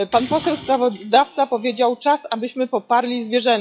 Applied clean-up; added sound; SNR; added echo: classical method log-MMSE.